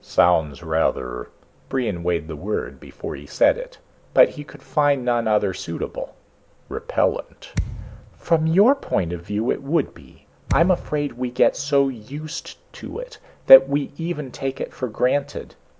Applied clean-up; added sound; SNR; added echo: none; Thump, thud; 8 dB; none.